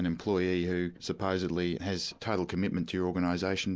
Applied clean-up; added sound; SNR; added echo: none; none; none; none.